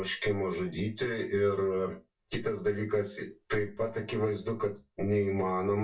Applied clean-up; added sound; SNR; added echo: none; none; none; reverberation time 0.2 s.